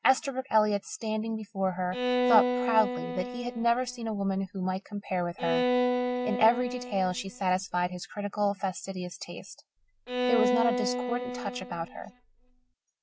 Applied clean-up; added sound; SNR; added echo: none; Bowed string instrument; 1 dB; none.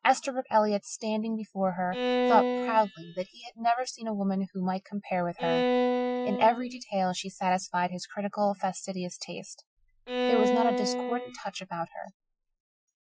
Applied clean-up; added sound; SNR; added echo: classical method Wiener filter.